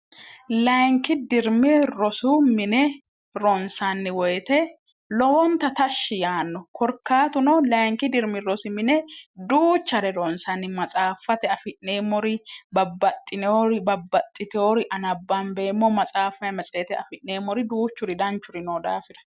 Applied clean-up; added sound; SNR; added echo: none; none; none; none.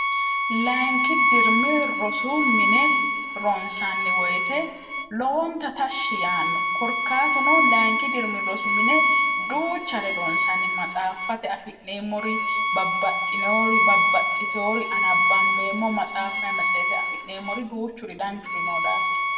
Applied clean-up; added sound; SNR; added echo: none; Bowed string instrument; -5 dB; reverberation time 1.1 s.